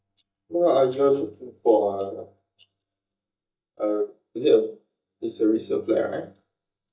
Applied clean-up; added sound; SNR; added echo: neural mask model DeepFilterNet 3.